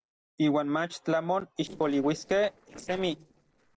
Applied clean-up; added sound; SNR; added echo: neural separator model SepFormer DNS4.